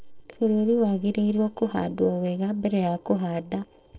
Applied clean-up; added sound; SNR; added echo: neural separator model SepFormer DNS4.